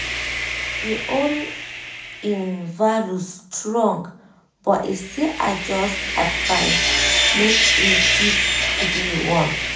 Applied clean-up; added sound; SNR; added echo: none; Sawing; -2 dB; reverberation time 0.4 s.